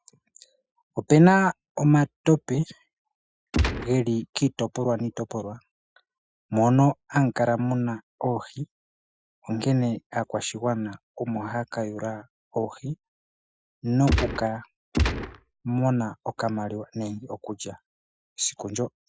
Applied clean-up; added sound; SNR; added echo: classical method Wiener filter.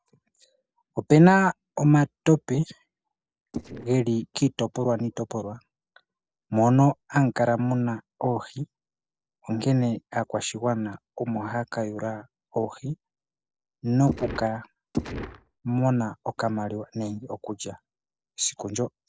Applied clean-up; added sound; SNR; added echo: neural separator model SepFormer DNS4.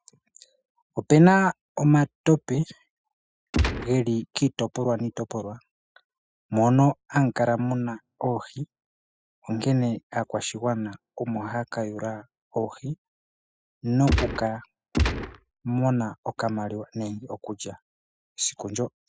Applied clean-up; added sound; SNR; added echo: classical method spectral subtraction.